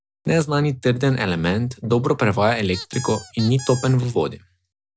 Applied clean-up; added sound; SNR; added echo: none; Squeak; 15 dB; none.